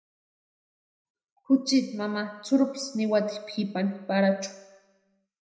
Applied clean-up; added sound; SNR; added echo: none; none; none; reverberation time 0.8 s.